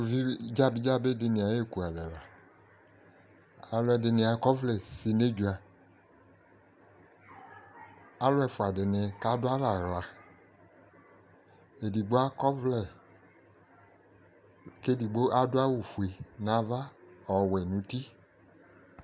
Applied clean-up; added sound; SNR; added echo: none; none; none; none.